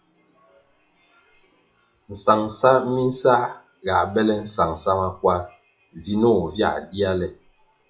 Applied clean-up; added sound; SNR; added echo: classical method WPE with log-MMSE.